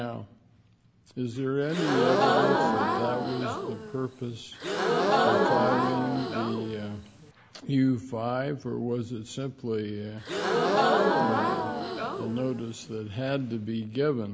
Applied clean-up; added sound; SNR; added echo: none; Crowd / Gasp; -5 dB; none.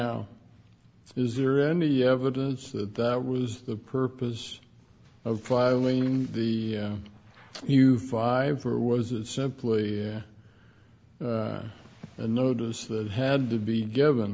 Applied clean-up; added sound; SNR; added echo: none; none; none; none.